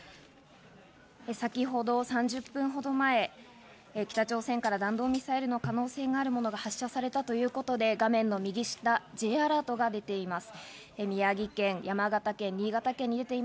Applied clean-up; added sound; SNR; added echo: none; Hi-hat; 15 dB; none.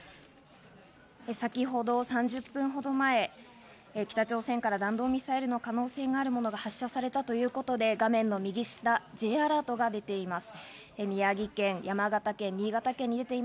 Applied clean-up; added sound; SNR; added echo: none; none; none; none.